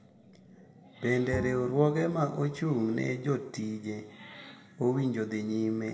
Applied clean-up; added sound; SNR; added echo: none; Bowed string instrument; 11 dB; reverberation time 0.9 s.